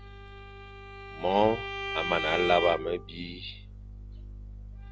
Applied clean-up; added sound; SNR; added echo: none; Bowed string instrument; 7 dB; none.